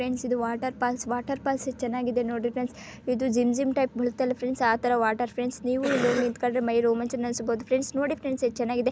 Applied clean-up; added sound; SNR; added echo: none; Cough; 7 dB; none.